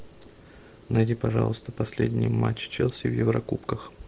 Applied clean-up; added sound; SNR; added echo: none; none; none; none.